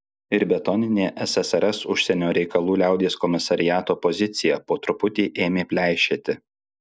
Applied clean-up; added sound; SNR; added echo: none; none; none; none.